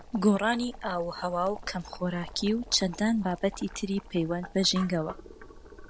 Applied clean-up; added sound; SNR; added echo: none; Boiling; 16 dB; none.